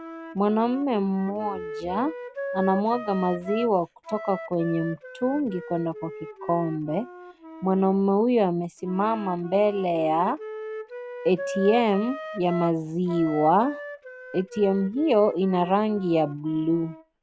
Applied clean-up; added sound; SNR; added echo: none; Wind instrument, woodwind instrument; 12 dB; none.